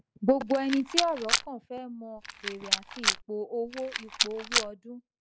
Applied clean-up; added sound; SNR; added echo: none; Rattle; -1 dB; none.